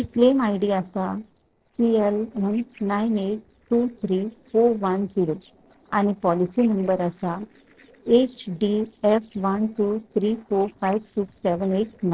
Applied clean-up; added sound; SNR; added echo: neural separator model SepFormer DNS4.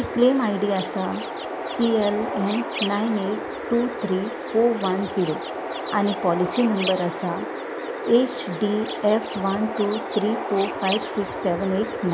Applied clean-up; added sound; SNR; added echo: none; Chirp, tweet; 6 dB; none.